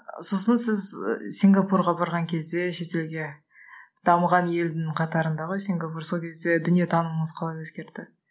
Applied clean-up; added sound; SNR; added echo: none; none; none; none.